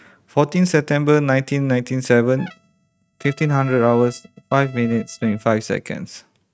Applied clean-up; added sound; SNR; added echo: neural mask model RNNoise.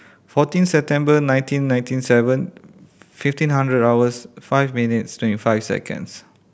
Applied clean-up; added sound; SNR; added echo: none; none; none; none.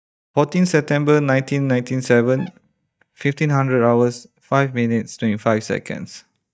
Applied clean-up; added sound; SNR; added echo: neural mask model DeepFilterNet 3.